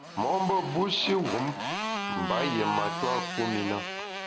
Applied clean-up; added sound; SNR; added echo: none; Motorcycle; 5 dB; none.